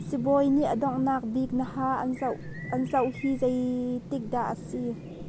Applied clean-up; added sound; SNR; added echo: none; Chirp, tweet; 11 dB; none.